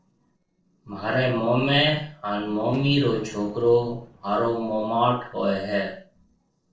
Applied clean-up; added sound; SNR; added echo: neural separator model SepFormer DNS4.